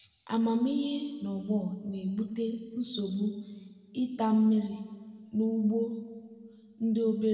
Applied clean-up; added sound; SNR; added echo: none; none; none; reverberation time 1.5 s.